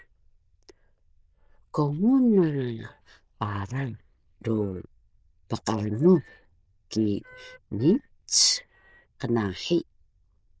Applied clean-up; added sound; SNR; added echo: neural diffusion model UNIVERSE++.